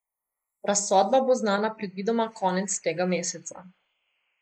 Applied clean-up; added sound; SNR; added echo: neural mask model Resemble Enhance denoiser.